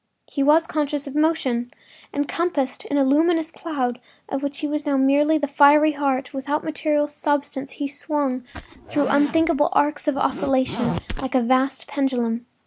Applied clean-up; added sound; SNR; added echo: none; Zipper (clothing); 10 dB; none.